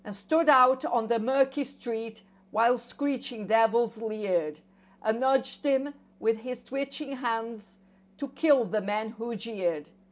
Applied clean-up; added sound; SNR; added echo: none; none; none; none.